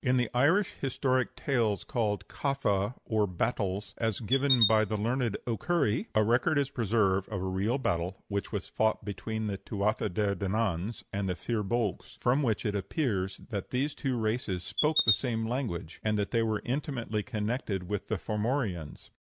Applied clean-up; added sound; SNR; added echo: neural mask model Resemble Enhance denoiser.